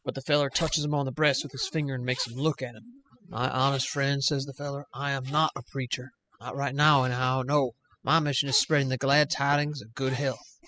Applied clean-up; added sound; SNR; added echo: classical method spectral subtraction.